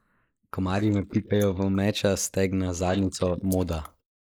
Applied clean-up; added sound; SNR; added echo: neural mask model Resemble Enhance denoiser.